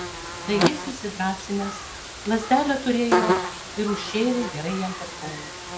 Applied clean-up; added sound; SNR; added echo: none; Buzz; 2 dB; none.